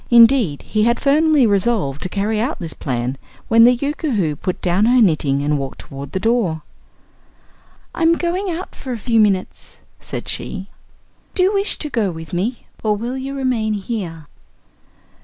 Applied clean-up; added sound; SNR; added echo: none; none; none; none.